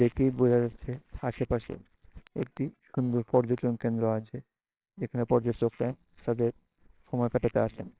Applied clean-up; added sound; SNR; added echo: neural separator model SepFormer WHAMR!.